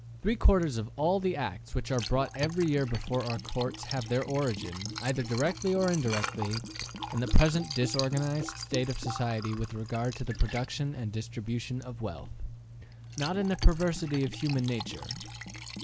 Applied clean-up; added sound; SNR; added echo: none; Liquid; 11 dB; none.